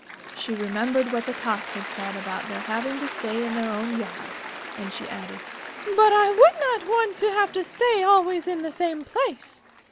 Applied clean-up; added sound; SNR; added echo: none; Applause / Cheering; 13 dB; none.